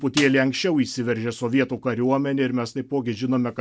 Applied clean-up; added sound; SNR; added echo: none; Snare drum; 14 dB; none.